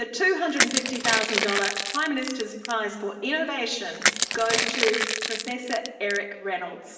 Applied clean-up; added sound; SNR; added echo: none; Crushing; 0 dB; reverberation time 1.1 s.